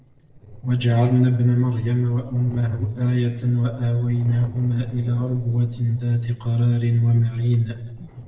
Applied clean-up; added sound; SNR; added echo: neural separator model SepFormer DNS4.